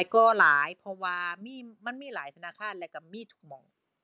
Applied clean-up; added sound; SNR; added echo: none; none; none; none.